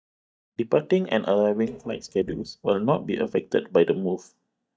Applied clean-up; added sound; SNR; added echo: neural mask model DeepFilterNet 3.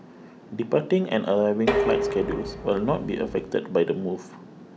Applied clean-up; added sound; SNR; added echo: none; Dishes, pots, and pans; 4 dB; none.